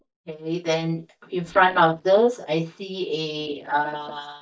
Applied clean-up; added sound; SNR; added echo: neural mask model DeepFilterNet 3.